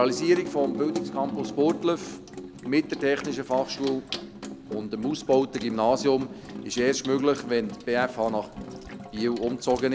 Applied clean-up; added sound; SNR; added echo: none; Sink (filling or washing) / Water tap, faucet; 10 dB; none.